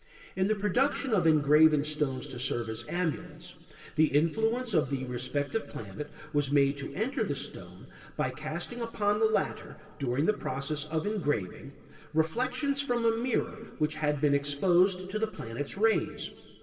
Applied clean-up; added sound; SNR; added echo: none; none; none; reverberation time 2.7 s.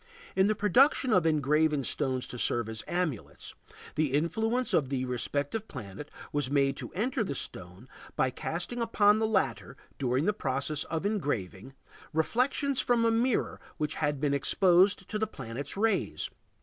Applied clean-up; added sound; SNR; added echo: none; none; none; none.